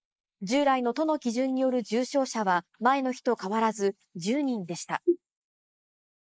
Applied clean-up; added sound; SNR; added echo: neural mask model Resemble Enhance denoiser.